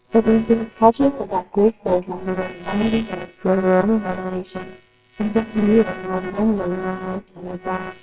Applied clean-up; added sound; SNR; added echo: neural separator model SepFormer WHAMR!.